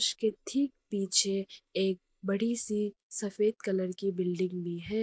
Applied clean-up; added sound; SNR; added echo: neural mask model Resemble Enhance denoiser.